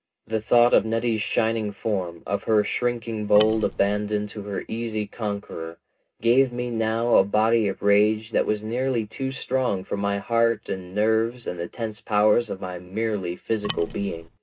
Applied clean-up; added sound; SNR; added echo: none; Wood; 9 dB; reverberation time 0.2 s.